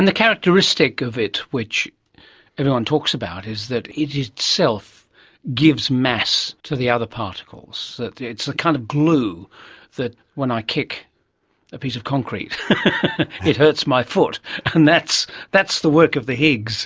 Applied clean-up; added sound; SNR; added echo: none; none; none; none.